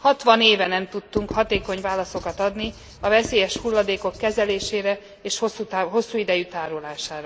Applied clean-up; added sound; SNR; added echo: none; Writing; 15 dB; none.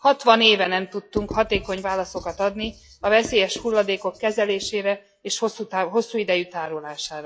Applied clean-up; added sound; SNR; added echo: classical method log-MMSE.